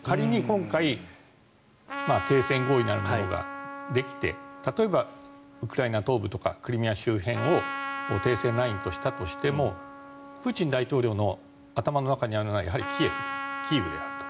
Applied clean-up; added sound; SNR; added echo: none; Trumpet; 10 dB; none.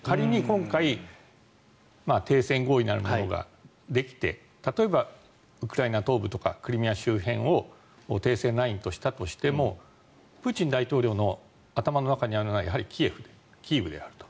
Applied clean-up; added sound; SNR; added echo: none; none; none; none.